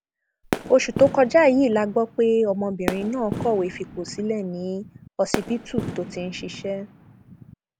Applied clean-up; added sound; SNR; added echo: none; Fireworks; 10 dB; none.